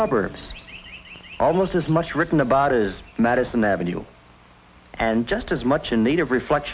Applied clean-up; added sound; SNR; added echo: none; none; none; none.